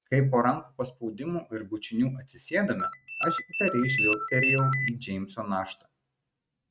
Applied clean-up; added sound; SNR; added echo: neural mask model RNNoise.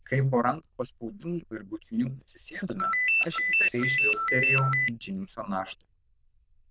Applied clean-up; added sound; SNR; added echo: neural diffusion model UNIVERSE++.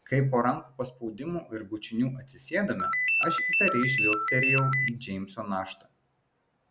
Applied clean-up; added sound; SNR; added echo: none; Ringtone; -4 dB; none.